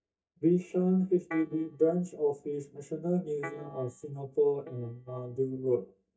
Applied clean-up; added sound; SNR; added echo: neural mask model DeepFilterNet 3.